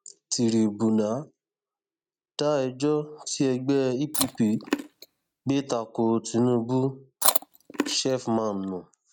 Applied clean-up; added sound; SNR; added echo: neural mask model RNNoise.